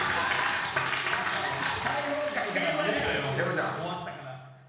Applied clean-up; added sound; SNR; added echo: none; Fill (with liquid); 17 dB; reverberation time 1.1 s.